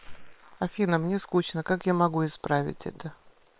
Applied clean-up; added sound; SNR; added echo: neural separator model SepFormer WHAM!.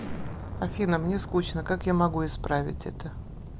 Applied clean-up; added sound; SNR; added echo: none; Explosion; 7 dB; none.